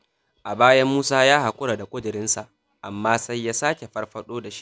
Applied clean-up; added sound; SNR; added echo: none; none; none; none.